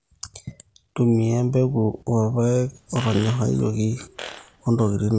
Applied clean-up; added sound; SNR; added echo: none; Fart; 17 dB; none.